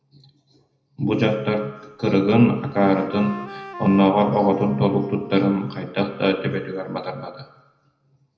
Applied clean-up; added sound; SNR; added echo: none; Wind instrument, woodwind instrument; 13 dB; reverberation time 0.8 s.